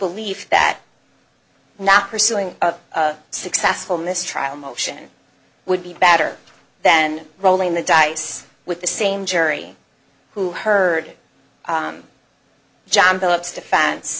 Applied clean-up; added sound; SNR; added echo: none; none; none; none.